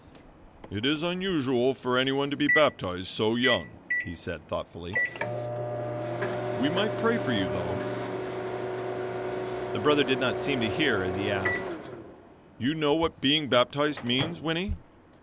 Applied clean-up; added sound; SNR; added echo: none; Microwave oven; 4 dB; none.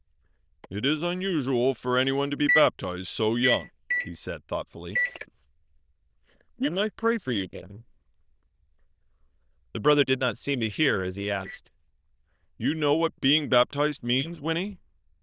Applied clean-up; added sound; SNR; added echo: neural diffusion model UNIVERSE++.